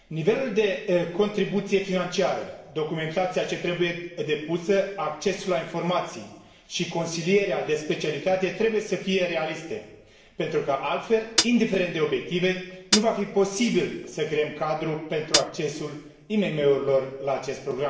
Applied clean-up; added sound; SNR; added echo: none; Hi-hat; 4 dB; reverberation time 0.9 s.